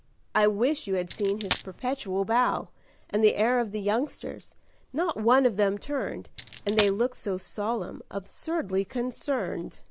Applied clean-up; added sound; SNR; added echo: none; Coin (dropping); 1 dB; none.